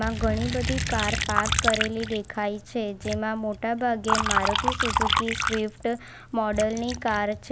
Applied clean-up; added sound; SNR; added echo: none; Liquid; 1 dB; none.